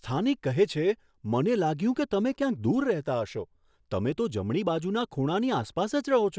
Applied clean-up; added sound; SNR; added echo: none; none; none; none.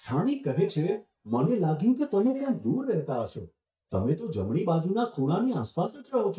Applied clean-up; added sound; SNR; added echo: neural mask model DeepFilterNet 3.